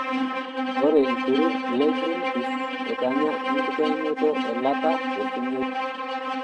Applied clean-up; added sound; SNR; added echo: neural mask model RNNoise.